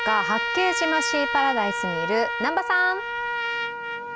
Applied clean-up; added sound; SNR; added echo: none; Trumpet; 2 dB; none.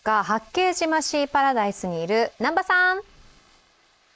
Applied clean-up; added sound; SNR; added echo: neural mask model Resemble Enhance denoiser.